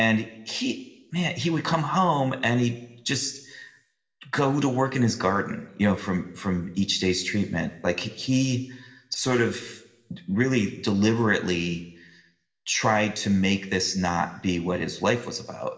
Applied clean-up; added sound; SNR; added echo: none; none; none; reverberation time 0.8 s.